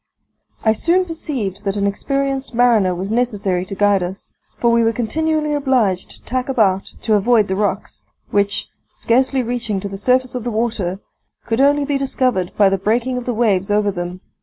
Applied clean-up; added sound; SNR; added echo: none; none; none; none.